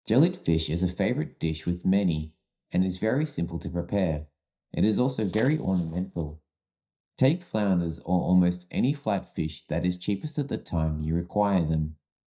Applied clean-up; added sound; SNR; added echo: neural mask model DeepFilterNet 3.